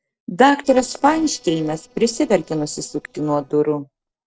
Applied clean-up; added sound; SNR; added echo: neural separator model SepFormer DNS4.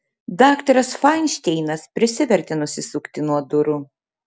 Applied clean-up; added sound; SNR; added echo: none; none; none; none.